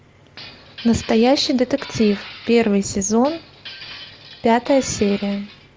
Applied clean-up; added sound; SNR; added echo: none; Glass; 18 dB; none.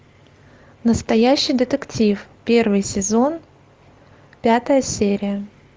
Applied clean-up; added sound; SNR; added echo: none; none; none; none.